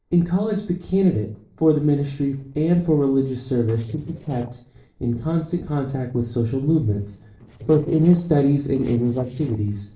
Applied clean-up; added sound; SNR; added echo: neural separator model SepFormer DNS4.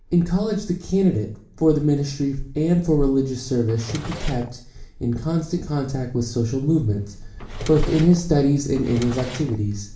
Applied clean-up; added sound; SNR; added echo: none; Drawer open or close; 13 dB; reverberation time 0.5 s.